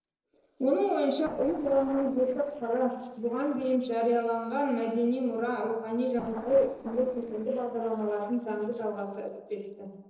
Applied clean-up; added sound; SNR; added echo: neural separator model SepFormer DNS4.